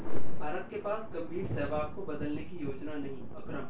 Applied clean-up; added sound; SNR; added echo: none; Thunder; 16 dB; reverberation time 0.2 s.